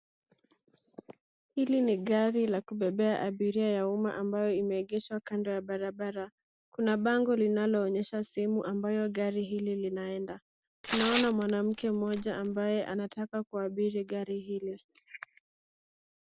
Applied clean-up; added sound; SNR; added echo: none; Tearing; 3 dB; none.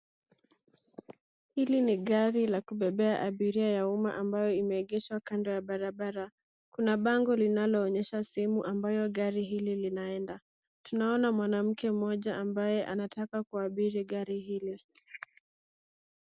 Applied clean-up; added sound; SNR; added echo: none; none; none; none.